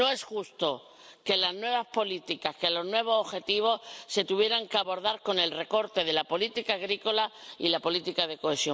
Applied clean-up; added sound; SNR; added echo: none; none; none; none.